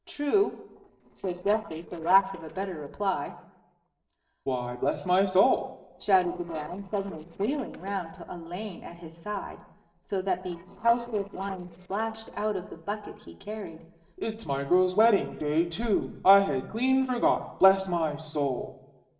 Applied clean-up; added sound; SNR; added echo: neural separator model SepFormer DNS4.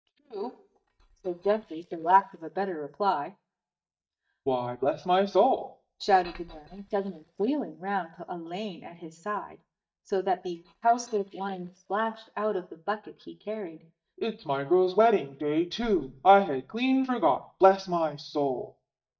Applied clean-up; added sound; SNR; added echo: neural mask model DeepFilterNet 3.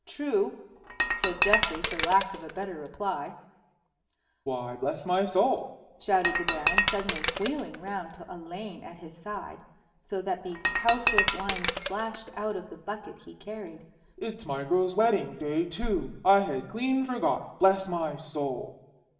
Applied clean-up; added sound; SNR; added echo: none; Shatter; -2 dB; reverberation time 0.9 s.